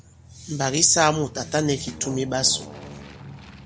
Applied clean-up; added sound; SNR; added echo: none; Aircraft; 16 dB; none.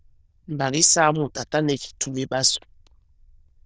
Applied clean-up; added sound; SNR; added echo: neural diffusion model UNIVERSE++.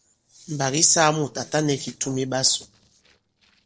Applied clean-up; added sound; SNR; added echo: neural separator model SepFormer DNS4.